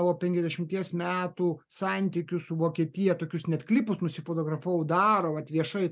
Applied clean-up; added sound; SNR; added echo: none; none; none; none.